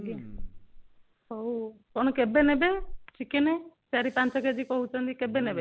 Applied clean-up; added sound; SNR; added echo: none; Respiratory sounds; 14 dB; none.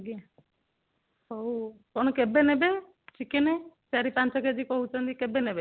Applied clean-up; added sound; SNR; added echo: none; none; none; none.